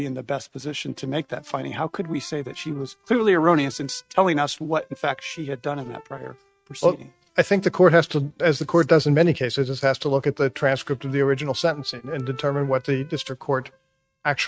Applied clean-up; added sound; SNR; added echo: neural mask model RNNoise.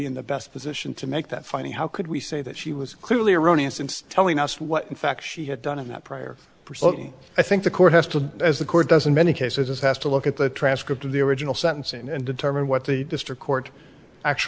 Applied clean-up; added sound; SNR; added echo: none; none; none; none.